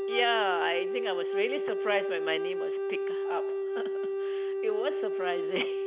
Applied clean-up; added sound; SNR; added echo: none; Wind instrument, woodwind instrument; -2 dB; none.